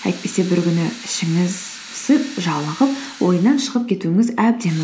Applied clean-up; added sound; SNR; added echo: none; Drill; 18 dB; none.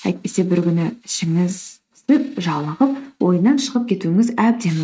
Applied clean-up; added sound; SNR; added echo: neural mask model RNNoise.